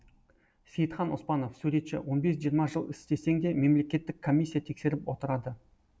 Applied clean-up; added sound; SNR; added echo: none; none; none; none.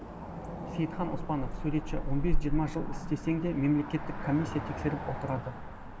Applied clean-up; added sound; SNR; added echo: none; Cricket / Motor vehicle (road); 1 dB; none.